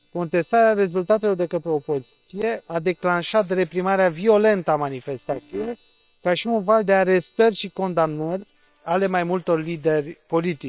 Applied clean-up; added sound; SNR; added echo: neural separator model SepFormer WHAM!.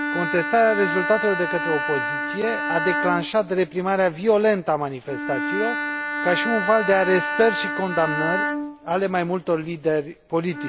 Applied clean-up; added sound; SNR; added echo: none; Bowed string instrument; 4 dB; none.